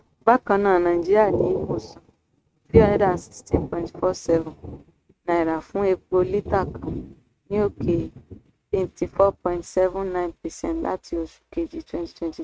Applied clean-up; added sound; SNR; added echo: neural mask model RNNoise.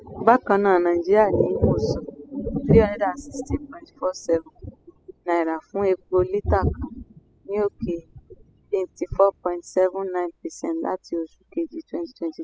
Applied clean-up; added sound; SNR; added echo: classical method spectral subtraction.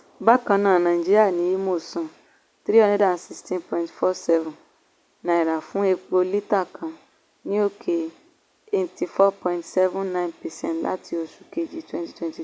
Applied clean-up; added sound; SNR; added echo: none; none; none; none.